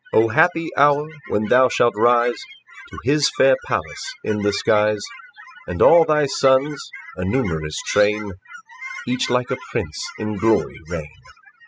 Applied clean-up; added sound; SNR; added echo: classical method spectral subtraction.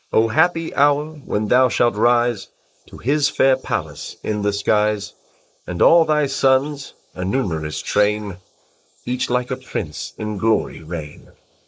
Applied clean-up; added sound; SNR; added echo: neural mask model Resemble Enhance denoiser.